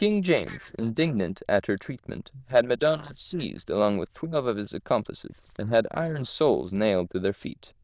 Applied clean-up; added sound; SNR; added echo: neural diffusion model UNIVERSE++.